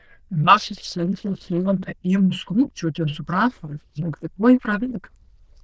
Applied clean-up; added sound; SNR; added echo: neural diffusion model UNIVERSE++.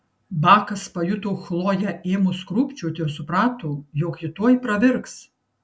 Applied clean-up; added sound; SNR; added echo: none; none; none; none.